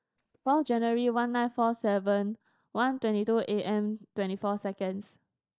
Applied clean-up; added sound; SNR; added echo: neural mask model DeepFilterNet 3.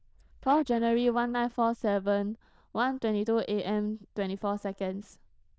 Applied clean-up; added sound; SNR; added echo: neural diffusion model UNIVERSE++.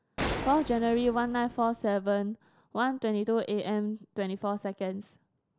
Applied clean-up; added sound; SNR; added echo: none; Gunshot, gunfire; 9 dB; none.